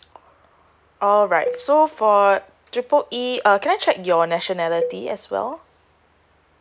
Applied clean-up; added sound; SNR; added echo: none; Cowbell; 13 dB; none.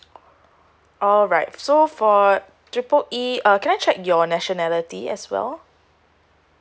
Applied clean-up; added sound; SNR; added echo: none; none; none; none.